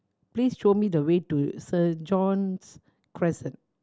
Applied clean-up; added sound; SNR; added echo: none; none; none; none.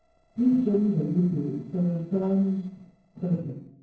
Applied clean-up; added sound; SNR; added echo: neural separator model SepFormer DNS4.